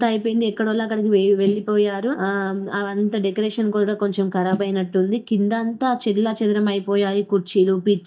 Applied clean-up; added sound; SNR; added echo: neural mask model DeepFilterNet 3.